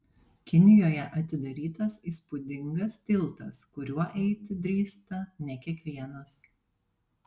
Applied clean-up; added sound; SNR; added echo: none; none; none; none.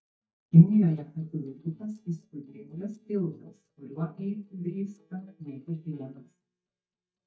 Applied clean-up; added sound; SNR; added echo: neural mask model DeepFilterNet 3.